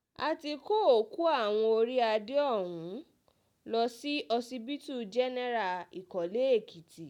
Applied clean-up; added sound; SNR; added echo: none; none; none; none.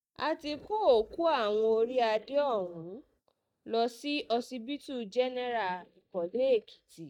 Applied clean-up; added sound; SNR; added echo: neural mask model DeepFilterNet 3.